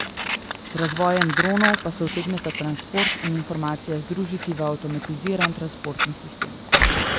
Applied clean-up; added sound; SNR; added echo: none; Cricket + Fire; -2 dB; none.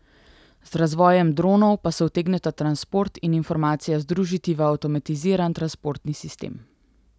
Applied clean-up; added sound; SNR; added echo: none; none; none; none.